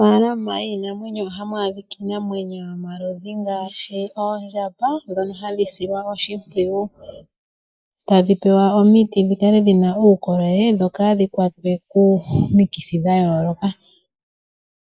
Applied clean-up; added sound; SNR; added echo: neural mask model Resemble Enhance denoiser.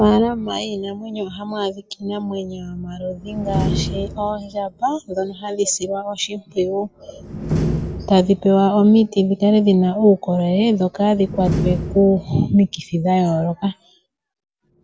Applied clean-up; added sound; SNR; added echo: none; Slam; 10 dB; none.